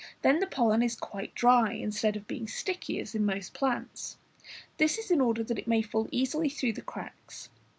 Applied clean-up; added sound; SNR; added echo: none; none; none; none.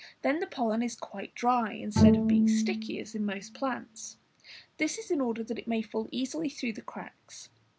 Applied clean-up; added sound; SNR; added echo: none; Bowed string instrument; -5 dB; none.